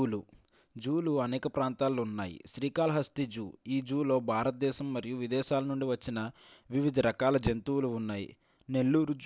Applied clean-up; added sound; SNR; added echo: none; none; none; none.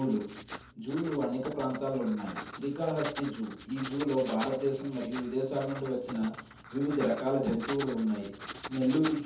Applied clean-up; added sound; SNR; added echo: none; Writing; 12 dB; reverberation time 0.6 s.